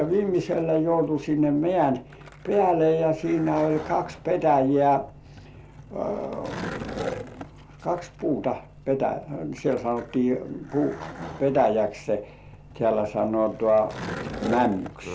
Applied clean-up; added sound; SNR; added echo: none; Skateboard; 15 dB; none.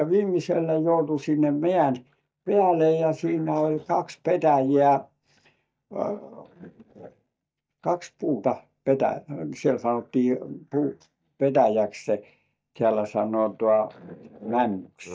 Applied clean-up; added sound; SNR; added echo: neural mask model DeepFilterNet 3.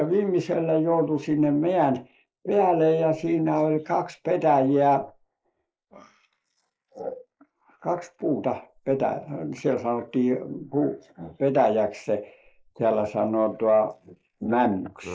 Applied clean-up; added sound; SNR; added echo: neural mask model Resemble Enhance denoiser.